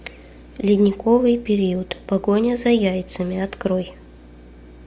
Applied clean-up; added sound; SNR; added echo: none; none; none; none.